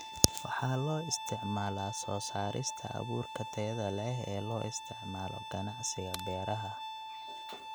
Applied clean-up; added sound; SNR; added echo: none; Crack + Bowed string instrument; 7 dB; none.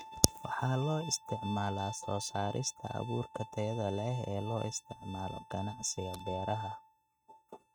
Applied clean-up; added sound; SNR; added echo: neural mask model RNNoise.